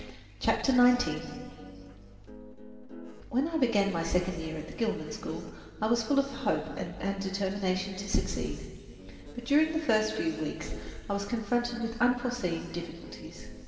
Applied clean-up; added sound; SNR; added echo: none; Guitar; 18 dB; reverberation time 2.1 s.